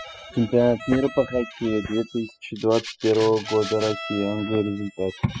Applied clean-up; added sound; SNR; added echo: classical method spectral subtraction.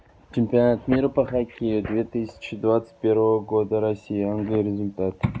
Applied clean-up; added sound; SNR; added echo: none; none; none; none.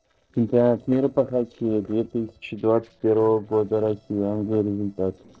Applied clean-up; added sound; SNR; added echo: neural separator model SepFormer DNS4.